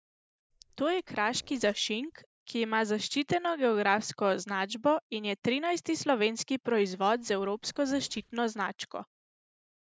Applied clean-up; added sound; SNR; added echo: neural mask model DeepFilterNet 3.